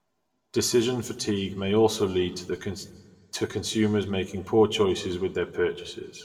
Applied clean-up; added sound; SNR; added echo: none; none; none; reverberation time 0.9 s.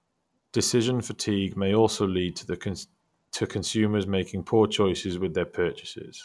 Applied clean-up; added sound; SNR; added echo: none; none; none; none.